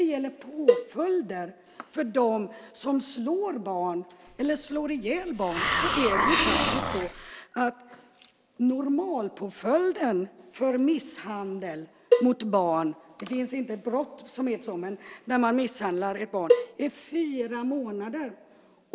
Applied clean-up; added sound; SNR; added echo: none; Hiss + Cowbell; -1 dB; none.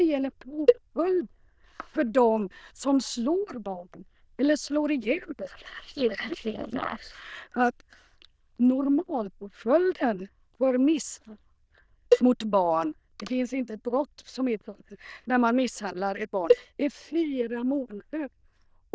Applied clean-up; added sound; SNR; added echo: neural diffusion model UNIVERSE++.